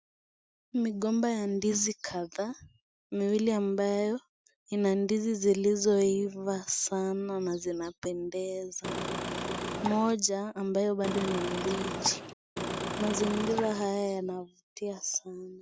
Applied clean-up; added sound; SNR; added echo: none; Engine / Car; 4 dB; none.